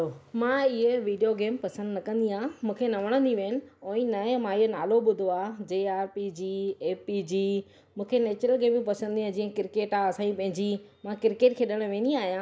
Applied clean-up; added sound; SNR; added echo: none; none; none; none.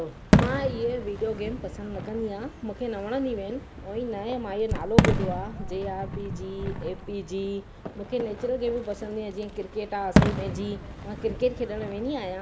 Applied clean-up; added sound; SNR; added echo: none; Fireworks; -2 dB; none.